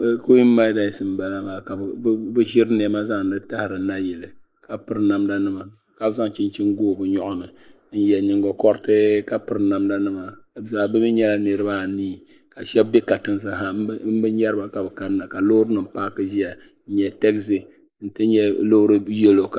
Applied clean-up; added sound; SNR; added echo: neural mask model Resemble Enhance denoiser.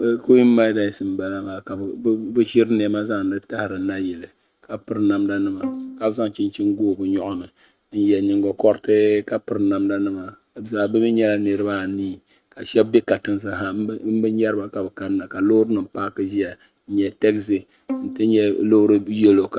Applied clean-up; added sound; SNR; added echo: neural mask model RNNoise.